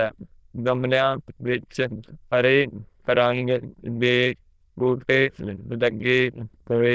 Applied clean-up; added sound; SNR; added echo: neural diffusion model UNIVERSE++.